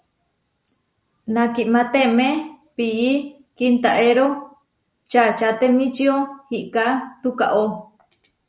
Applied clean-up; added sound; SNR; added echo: none; none; none; none.